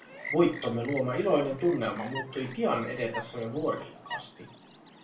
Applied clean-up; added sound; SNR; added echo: none; Chirp, tweet; 13 dB; reverberation time 0.4 s.